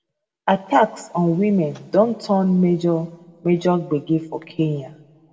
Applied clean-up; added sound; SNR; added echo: none; none; none; reverberation time 1.1 s.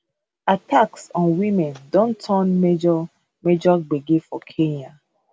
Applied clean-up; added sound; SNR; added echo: none; none; none; none.